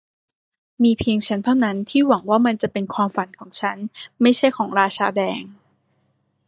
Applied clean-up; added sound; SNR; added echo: neural mask model DeepFilterNet 3.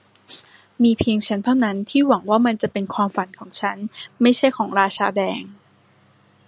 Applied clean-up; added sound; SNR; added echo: none; none; none; none.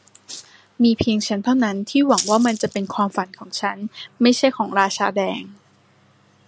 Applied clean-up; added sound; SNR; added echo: none; Rattle (instrument); 10 dB; none.